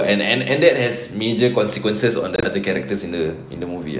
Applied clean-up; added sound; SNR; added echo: none; none; none; none.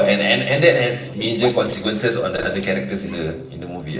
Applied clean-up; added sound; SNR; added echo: neural separator model SepFormer DNS4.